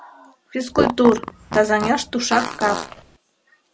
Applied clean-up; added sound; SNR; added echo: none; Fart; 4 dB; none.